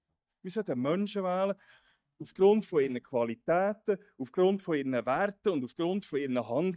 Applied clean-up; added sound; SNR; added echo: neural mask model DeepFilterNet 3.